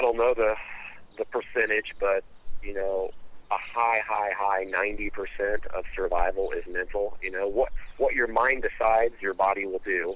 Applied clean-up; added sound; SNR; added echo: none; Ocean; 6 dB; none.